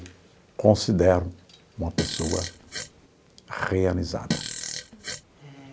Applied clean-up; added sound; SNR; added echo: none; Fart; 6 dB; none.